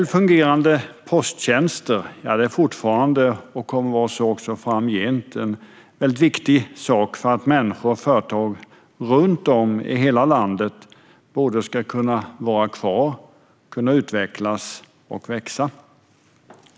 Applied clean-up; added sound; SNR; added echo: none; none; none; none.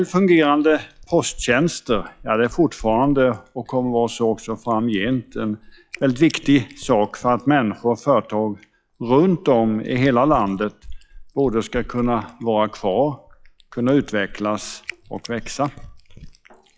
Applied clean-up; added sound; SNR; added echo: classical method log-MMSE.